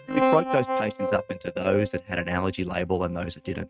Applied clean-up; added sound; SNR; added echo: neural mask model RNNoise.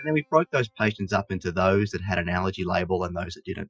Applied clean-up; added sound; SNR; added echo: classical method Wiener filter.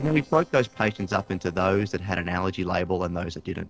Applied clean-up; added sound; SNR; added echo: neural separator model SepFormer DNS4.